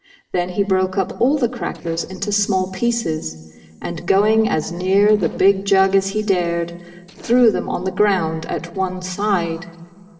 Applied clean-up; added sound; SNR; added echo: neural separator model SepFormer DNS4.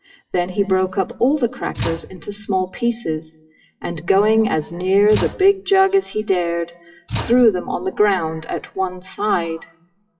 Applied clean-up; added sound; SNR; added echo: classical method WPE with log-MMSE.